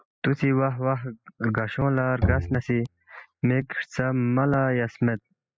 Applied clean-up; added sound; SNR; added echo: classical method spectral subtraction.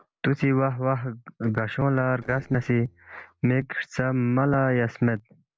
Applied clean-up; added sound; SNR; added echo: neural separator model SepFormer DNS4.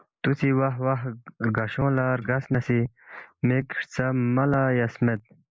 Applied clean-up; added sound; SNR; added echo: neural mask model Resemble Enhance denoiser.